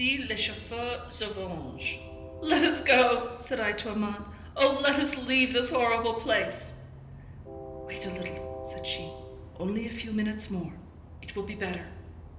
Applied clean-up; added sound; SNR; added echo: none; Train; 13 dB; reverberation time 0.8 s.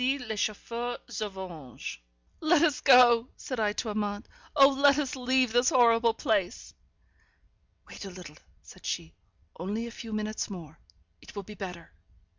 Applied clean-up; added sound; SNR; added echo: none; none; none; none.